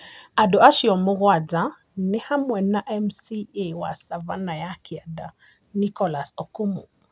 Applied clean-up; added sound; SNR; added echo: none; none; none; none.